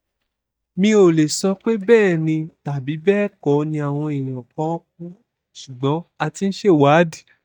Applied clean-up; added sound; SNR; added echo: neural mask model DeepFilterNet 3.